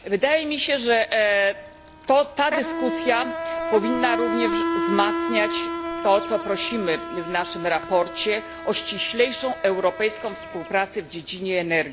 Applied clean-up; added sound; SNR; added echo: none; Insect; 6 dB; none.